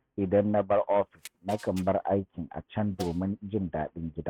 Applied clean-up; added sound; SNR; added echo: neural mask model RNNoise.